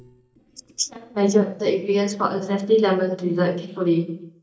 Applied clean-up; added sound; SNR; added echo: neural mask model DeepFilterNet 3.